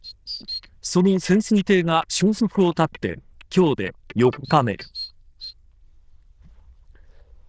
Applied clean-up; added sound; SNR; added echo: neural diffusion model UNIVERSE++.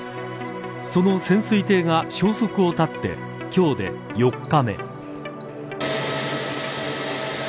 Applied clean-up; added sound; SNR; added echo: none; Chirp, tweet; 19 dB; none.